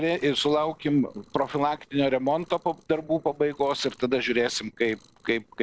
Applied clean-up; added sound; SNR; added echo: neural separator model SepFormer DNS4.